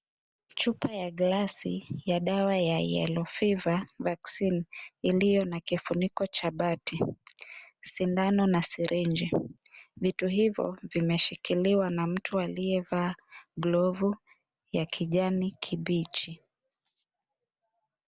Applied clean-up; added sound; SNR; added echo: none; none; none; none.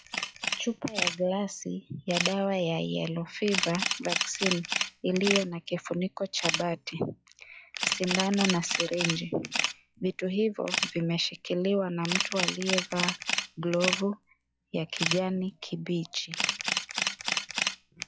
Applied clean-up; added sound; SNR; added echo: classical method log-MMSE.